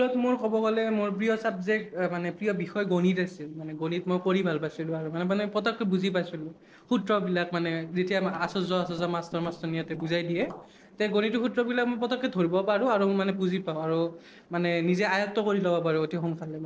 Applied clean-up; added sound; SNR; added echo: neural separator model SepFormer DNS4.